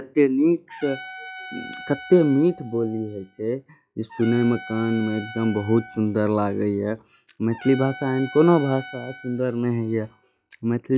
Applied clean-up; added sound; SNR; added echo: classical method log-MMSE.